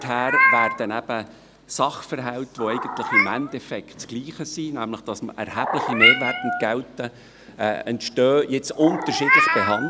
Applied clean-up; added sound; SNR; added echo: none; Meow; -1 dB; none.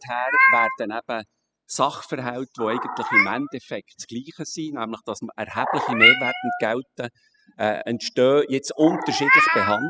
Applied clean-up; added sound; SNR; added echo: classical method spectral subtraction.